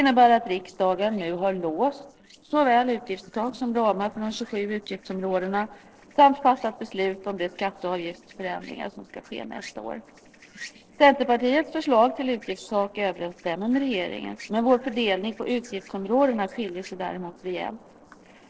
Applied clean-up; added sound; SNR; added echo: neural separator model SepFormer DNS4.